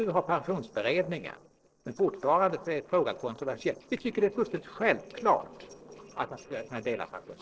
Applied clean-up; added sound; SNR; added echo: neural separator model SepFormer DNS4.